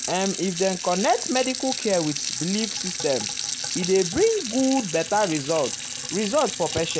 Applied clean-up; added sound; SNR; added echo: none; Sink (filling or washing) / Water tap, faucet; 6 dB; none.